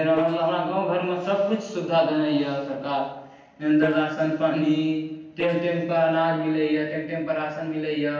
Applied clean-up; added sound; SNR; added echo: neural separator model SepFormer DNS4.